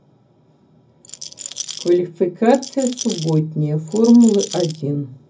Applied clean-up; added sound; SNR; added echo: none; Rattle; 14 dB; reverberation time 0.4 s.